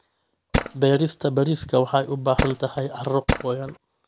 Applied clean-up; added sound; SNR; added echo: none; Tools; 2 dB; none.